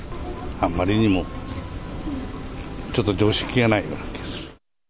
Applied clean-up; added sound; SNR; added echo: none; none; none; none.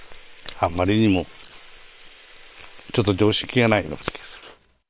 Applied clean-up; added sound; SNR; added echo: neural separator model SepFormer WHAM!.